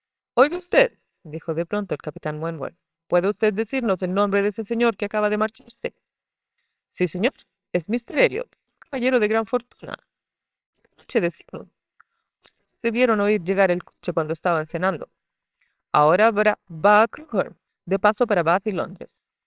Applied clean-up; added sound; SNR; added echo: neural separator model SepFormer WHAMR!.